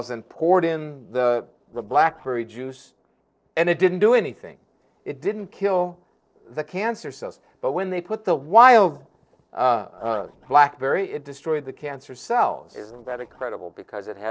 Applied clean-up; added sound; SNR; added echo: neural separator model SepFormer DNS4.